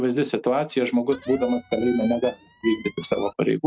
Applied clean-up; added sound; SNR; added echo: neural mask model RNNoise.